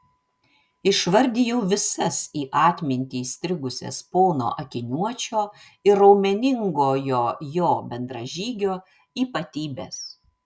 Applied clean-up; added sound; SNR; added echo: none; none; none; none.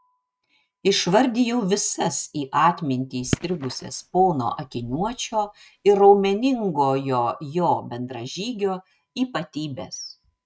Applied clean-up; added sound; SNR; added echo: neural mask model RNNoise.